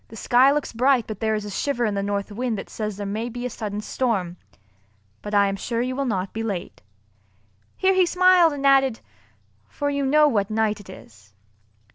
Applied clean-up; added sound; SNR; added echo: none; none; none; none.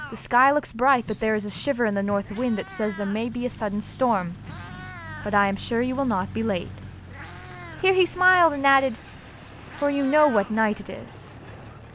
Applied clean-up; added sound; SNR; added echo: none; Truck + Meow; 15 dB; none.